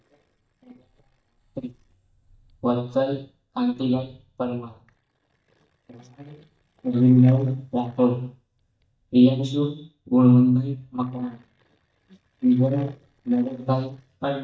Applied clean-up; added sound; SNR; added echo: neural mask model DeepFilterNet 3.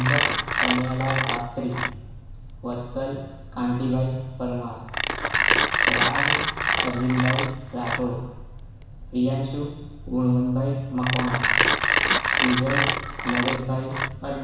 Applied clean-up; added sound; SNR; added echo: none; Mechanisms; -2 dB; reverberation time 1.1 s.